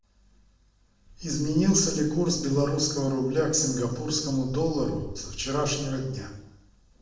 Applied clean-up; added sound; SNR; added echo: neural separator model SepFormer DNS4.